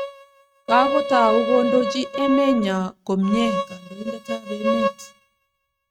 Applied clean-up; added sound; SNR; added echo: neural mask model RNNoise.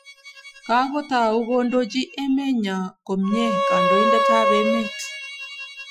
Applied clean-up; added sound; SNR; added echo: classical method Wiener filter.